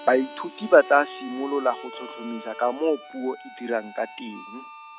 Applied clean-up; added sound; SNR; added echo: none; Harmonica; 16 dB; none.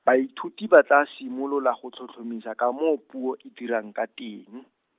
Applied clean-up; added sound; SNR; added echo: none; none; none; none.